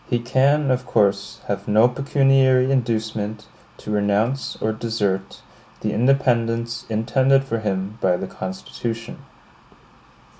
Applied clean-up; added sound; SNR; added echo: none; none; none; none.